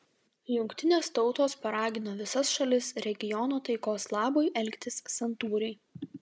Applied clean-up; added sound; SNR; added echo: none; none; none; none.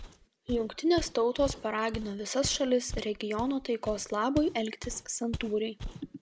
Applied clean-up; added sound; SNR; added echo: none; Walk, footsteps; 12 dB; none.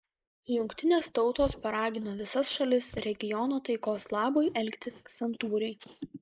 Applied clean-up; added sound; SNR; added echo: neural mask model Resemble Enhance denoiser.